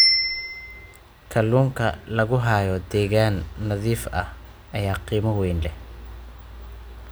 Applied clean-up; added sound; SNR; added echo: none; Bicycle bell; 6 dB; none.